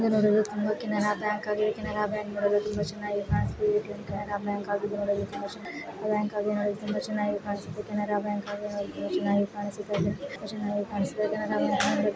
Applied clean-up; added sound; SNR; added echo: none; none; none; none.